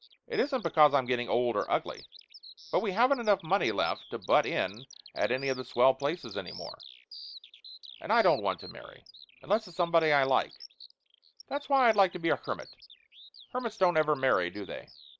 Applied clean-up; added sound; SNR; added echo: neural mask model Resemble Enhance denoiser.